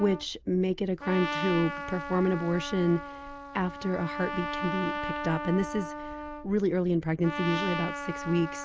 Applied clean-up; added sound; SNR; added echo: none; Trumpet; 7 dB; none.